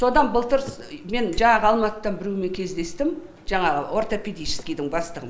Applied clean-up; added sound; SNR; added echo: none; none; none; none.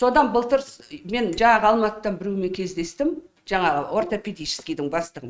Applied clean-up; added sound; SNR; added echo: neural mask model RNNoise.